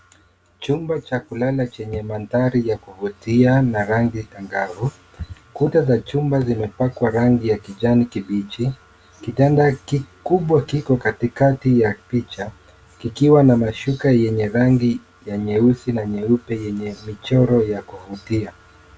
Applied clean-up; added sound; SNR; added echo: none; none; none; none.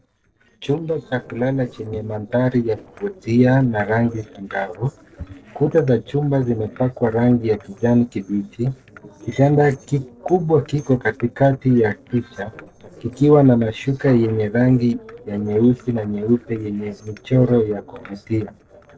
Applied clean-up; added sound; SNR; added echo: neural separator model SepFormer DNS4.